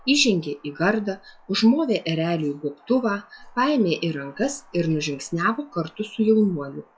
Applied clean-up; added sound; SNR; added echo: classical method log-MMSE.